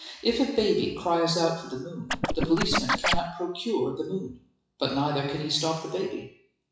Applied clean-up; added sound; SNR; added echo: classical method WPE with log-MMSE.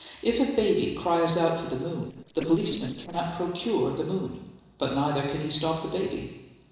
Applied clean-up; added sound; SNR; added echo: neural separator model SepFormer DNS4.